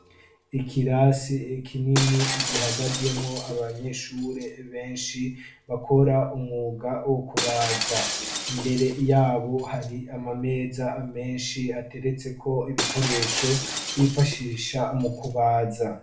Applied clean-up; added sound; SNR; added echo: none; Shatter; 8 dB; reverberation time 0.4 s.